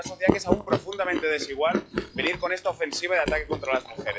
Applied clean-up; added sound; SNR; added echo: classical method log-MMSE.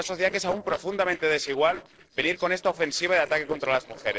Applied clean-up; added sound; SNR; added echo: neural separator model SepFormer DNS4.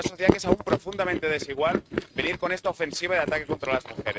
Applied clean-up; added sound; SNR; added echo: neural mask model RNNoise.